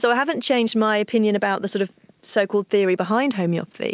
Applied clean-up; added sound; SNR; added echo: none; none; none; none.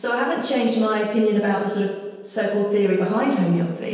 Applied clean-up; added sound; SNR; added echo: none; none; none; reverberation time 1.2 s.